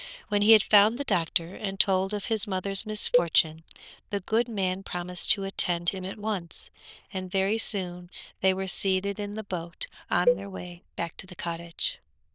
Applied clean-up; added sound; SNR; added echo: neural diffusion model UNIVERSE++.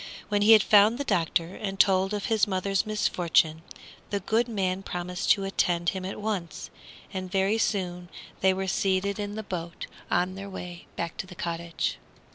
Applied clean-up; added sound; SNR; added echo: none; none; none; none.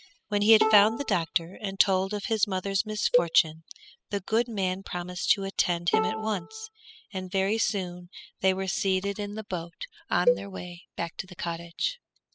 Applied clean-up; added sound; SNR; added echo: classical method spectral subtraction.